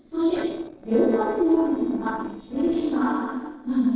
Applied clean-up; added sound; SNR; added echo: neural separator model SepFormer DNS4.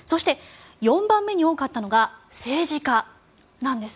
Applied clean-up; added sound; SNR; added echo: none; none; none; none.